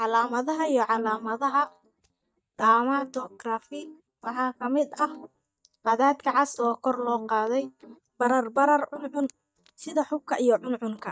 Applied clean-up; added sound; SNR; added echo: neural mask model DeepFilterNet 3.